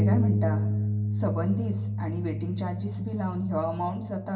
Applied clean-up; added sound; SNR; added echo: none; Bass guitar; -3 dB; reverberation time 0.3 s.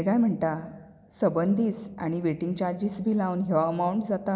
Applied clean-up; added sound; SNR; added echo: none; none; none; none.